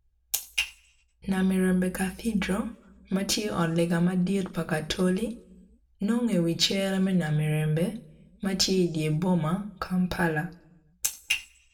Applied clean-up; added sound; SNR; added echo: none; none; none; reverberation time 0.5 s.